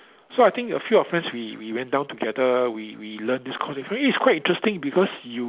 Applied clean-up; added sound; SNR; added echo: none; none; none; none.